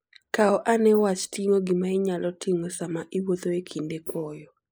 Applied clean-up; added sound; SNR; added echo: neural mask model Resemble Enhance denoiser.